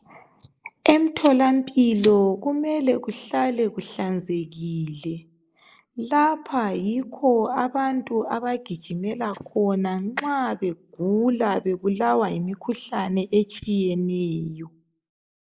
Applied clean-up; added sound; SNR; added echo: neural mask model Resemble Enhance denoiser.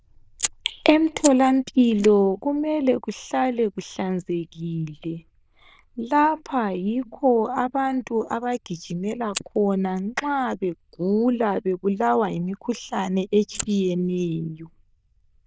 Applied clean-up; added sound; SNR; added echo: neural diffusion model UNIVERSE++.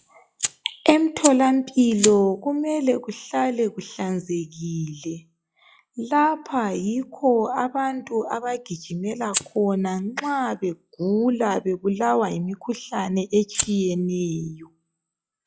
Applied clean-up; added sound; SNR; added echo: classical method log-MMSE.